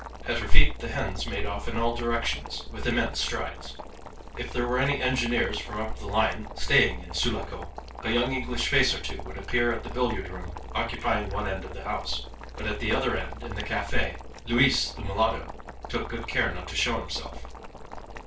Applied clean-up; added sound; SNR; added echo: none; Boiling; 16 dB; reverberation time 0.2 s.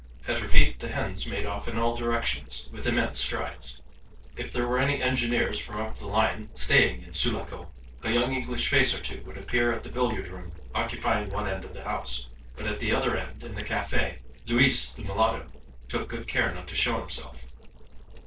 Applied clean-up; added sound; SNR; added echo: neural separator model SepFormer DNS4.